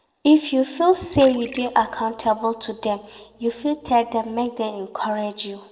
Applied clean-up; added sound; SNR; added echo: neural separator model SepFormer DNS4.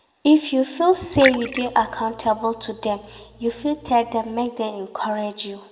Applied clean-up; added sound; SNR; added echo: none; Liquid; 11 dB; reverberation time 1.2 s.